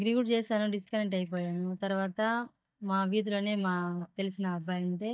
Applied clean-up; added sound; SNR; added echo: neural mask model DeepFilterNet 3.